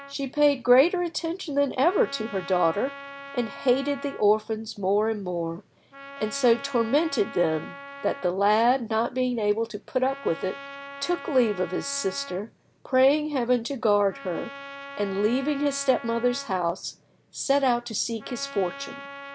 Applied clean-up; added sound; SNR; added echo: none; Trumpet; 17 dB; none.